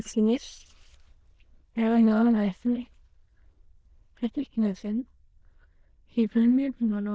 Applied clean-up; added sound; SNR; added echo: neural diffusion model UNIVERSE++.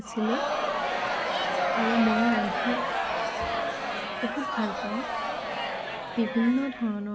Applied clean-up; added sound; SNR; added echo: none; Crowd; -1 dB; none.